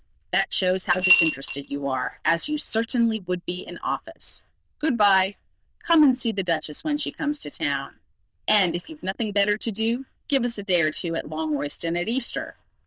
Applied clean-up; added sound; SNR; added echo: neural diffusion model UNIVERSE++.